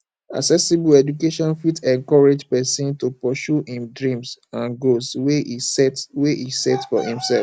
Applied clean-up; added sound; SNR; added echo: none; none; none; none.